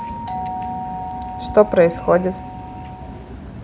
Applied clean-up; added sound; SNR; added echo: none; Doorbell; 10 dB; none.